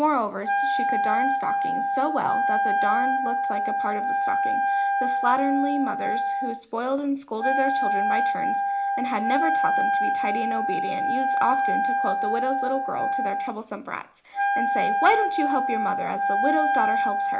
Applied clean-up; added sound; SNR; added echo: none; Wind instrument, woodwind instrument; -4 dB; reverberation time 0.4 s.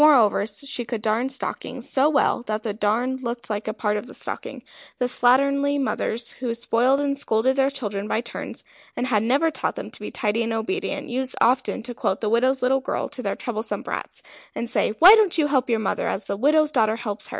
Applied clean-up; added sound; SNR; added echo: none; none; none; none.